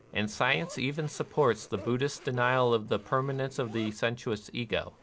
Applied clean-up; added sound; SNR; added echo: none; Zipper (clothing); 20 dB; none.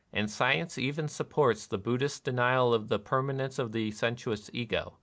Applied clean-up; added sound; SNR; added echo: none; none; none; none.